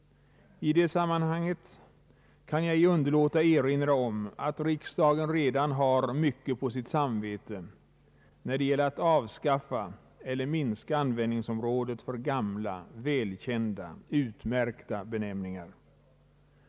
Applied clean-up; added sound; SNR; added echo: none; none; none; none.